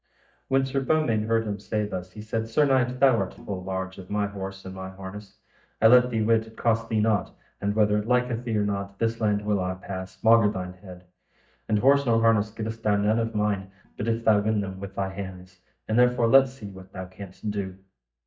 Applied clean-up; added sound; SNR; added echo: neural mask model DeepFilterNet 3.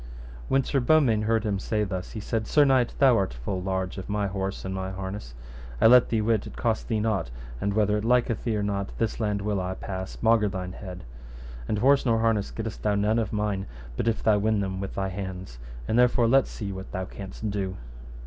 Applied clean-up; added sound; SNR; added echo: none; none; none; none.